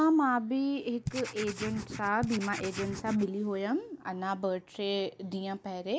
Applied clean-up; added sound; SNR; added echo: none; Writing; 8 dB; none.